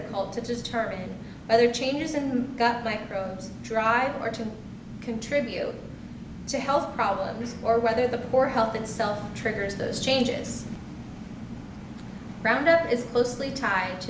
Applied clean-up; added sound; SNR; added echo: none; none; none; none.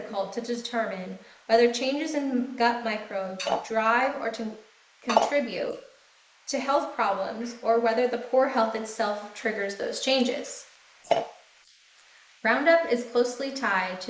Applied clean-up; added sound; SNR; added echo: neural mask model Resemble Enhance denoiser.